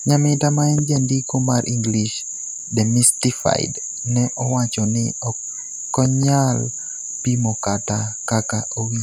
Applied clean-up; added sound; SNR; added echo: none; Knock / Wood; 19 dB; none.